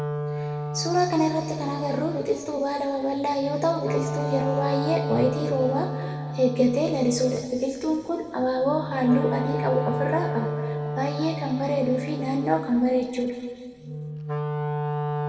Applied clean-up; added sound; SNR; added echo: none; Wind instrument, woodwind instrument; 5 dB; reverberation time 2.2 s.